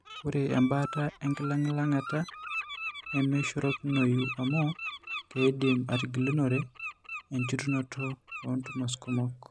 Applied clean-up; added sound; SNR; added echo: none; Bird; 10 dB; none.